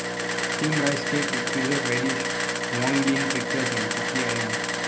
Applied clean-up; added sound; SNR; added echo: none; Engine + Camera; -2 dB; none.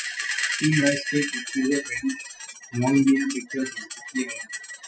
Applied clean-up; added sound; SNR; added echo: classical method Wiener filter.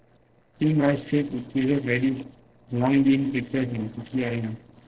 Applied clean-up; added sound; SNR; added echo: neural separator model SepFormer DNS4.